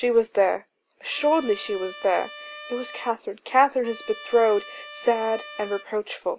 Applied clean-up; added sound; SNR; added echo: none; Trumpet; 16 dB; none.